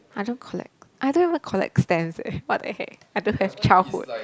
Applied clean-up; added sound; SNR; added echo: none; none; none; none.